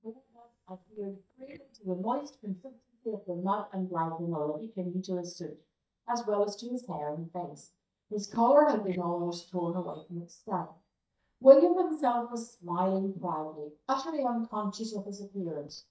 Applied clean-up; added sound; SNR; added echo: neural mask model DeepFilterNet 3.